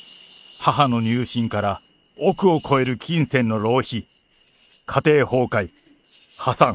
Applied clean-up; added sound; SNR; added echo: neural mask model RNNoise.